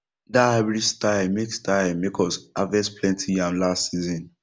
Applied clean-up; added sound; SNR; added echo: none; none; none; none.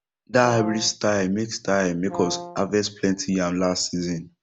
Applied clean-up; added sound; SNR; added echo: none; Brass instrument; 13 dB; none.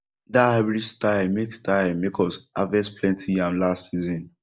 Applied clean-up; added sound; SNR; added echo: neural mask model Resemble Enhance denoiser.